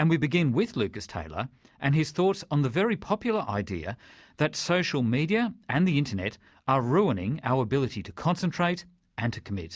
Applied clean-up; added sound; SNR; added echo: none; none; none; none.